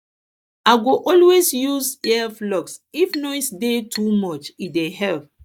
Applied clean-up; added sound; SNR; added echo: neural mask model DeepFilterNet 3.